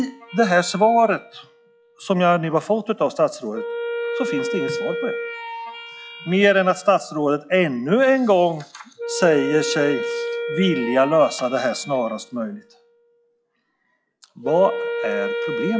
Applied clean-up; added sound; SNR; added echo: classical method log-MMSE.